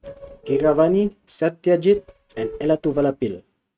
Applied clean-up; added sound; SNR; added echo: neural mask model RNNoise.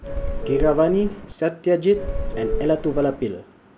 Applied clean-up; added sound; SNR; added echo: none; Subway, metro, underground / Doorbell; 3 dB; none.